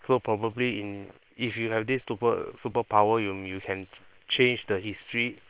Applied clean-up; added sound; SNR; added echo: neural separator model SepFormer WHAM!.